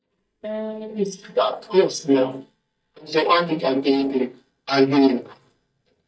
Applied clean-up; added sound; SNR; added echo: neural mask model DeepFilterNet 3.